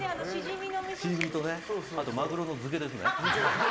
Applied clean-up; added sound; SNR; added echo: none; Toilet flush + Finger snapping; 14 dB; none.